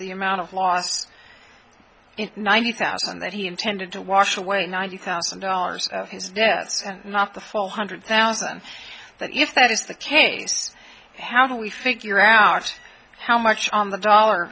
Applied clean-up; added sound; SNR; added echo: none; none; none; none.